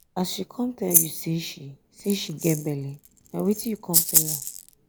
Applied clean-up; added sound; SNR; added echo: none; Rattle (instrument); -1 dB; none.